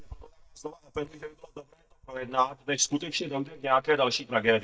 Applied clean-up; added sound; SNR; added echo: neural mask model DeepFilterNet 3.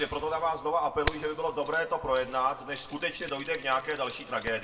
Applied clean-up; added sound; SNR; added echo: none; Keys jangling; 7 dB; reverberation time 1.2 s.